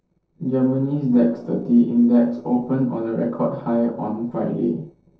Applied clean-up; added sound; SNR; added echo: neural separator model SepFormer DNS4.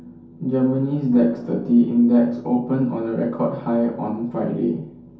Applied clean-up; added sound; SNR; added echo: none; Piano; 18 dB; reverberation time 0.6 s.